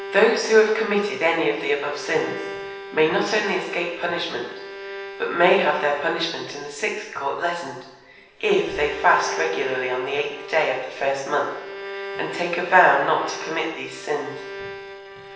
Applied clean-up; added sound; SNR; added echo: none; Bowed string instrument; 13 dB; reverberation time 0.9 s.